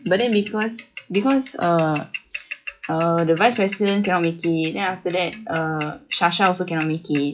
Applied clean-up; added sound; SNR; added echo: classical method log-MMSE.